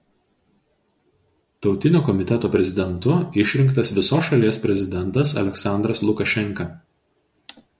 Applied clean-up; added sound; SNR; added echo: none; none; none; none.